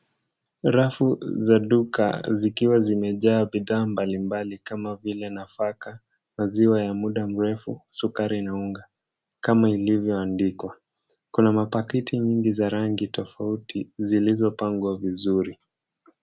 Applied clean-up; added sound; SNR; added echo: none; none; none; none.